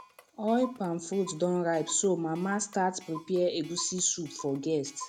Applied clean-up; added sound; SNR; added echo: none; Clock; 19 dB; none.